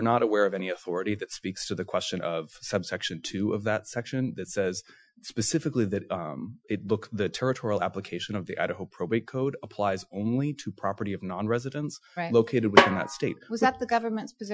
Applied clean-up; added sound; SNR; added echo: classical method Wiener filter.